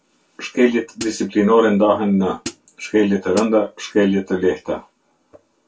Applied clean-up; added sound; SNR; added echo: none; Hi-hat; 13 dB; reverberation time 0.1 s.